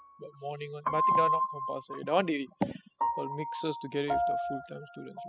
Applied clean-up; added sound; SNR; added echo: classical method spectral subtraction.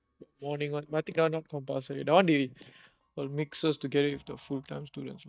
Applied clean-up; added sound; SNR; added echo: neural mask model DeepFilterNet 3.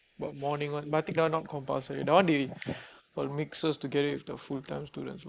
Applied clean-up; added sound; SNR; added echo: neural mask model Resemble Enhance denoiser.